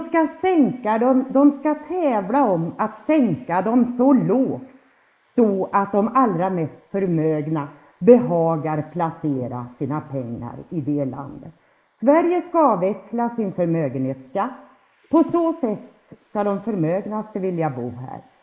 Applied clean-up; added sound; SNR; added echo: neural mask model Resemble Enhance denoiser.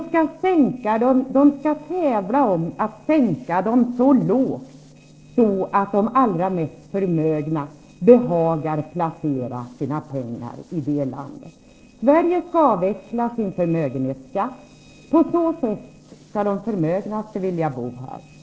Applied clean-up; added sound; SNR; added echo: neural separator model SepFormer DNS4.